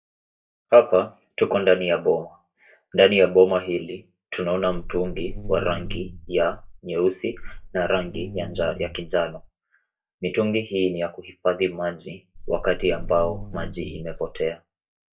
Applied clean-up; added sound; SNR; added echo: neural mask model DeepFilterNet 3.